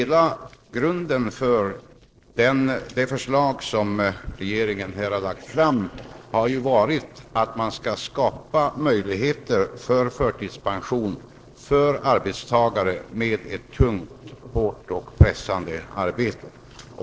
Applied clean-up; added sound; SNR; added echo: neural separator model SepFormer DNS4.